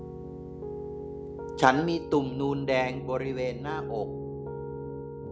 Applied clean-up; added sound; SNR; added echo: none; Piano; 6 dB; none.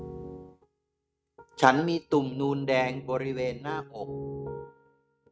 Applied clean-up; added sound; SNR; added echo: neural mask model RNNoise.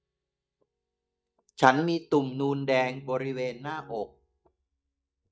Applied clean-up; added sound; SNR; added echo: neural mask model DeepFilterNet 3.